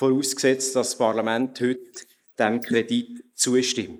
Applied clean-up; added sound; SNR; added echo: neural mask model Resemble Enhance denoiser.